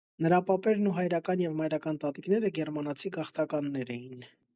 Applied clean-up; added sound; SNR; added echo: none; none; none; none.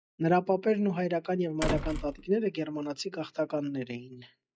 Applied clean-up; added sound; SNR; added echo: classical method log-MMSE.